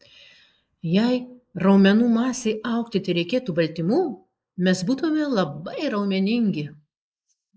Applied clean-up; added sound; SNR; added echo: neural mask model Resemble Enhance denoiser.